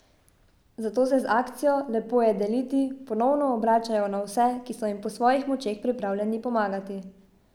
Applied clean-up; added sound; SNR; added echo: none; none; none; none.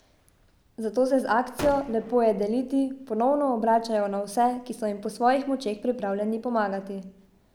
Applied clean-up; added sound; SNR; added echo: none; Gunshot, gunfire; 12 dB; none.